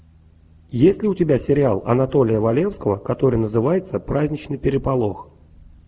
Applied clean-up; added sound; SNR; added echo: none; none; none; none.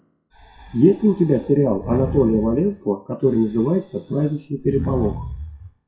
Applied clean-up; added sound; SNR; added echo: classical method WPE with log-MMSE.